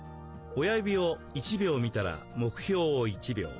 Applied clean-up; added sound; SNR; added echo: none; none; none; none.